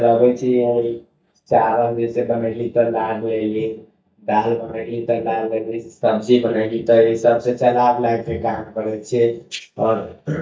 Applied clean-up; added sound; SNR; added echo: neural mask model DeepFilterNet 3.